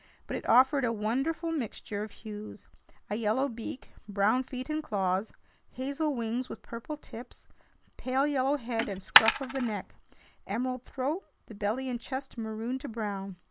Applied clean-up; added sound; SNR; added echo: none; Coin (dropping); -4 dB; none.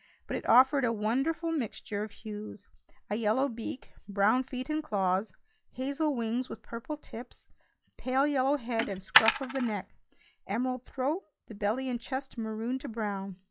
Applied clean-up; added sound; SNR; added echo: classical method log-MMSE.